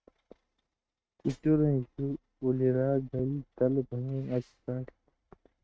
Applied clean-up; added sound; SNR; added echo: neural mask model RNNoise.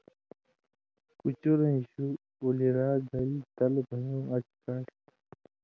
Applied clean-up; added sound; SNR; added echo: none; none; none; none.